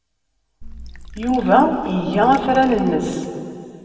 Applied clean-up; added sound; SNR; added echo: none; Water / Liquid; 17 dB; reverberation time 2.2 s.